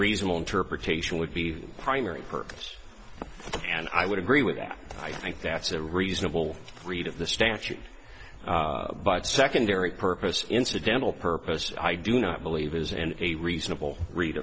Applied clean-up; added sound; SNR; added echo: none; none; none; none.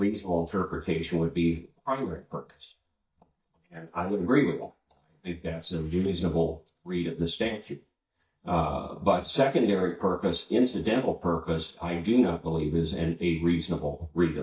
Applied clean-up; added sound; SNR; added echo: neural mask model DeepFilterNet 3.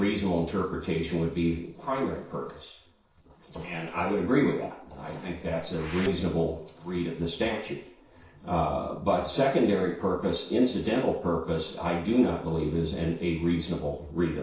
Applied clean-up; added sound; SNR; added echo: neural separator model SepFormer DNS4.